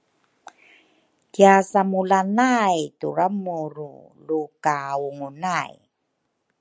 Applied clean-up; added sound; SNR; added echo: none; none; none; none.